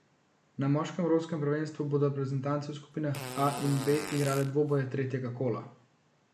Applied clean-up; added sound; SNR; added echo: none; Fart; 10 dB; none.